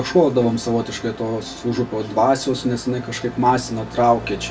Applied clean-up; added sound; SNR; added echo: none; none; none; reverberation time 0.2 s.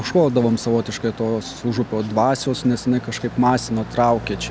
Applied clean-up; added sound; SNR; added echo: none; none; none; none.